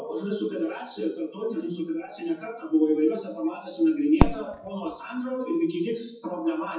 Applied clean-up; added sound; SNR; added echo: classical method WPE with log-MMSE.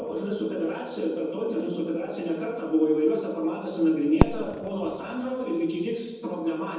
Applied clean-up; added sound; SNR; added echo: none; Fireworks; 6 dB; reverberation time 1.1 s.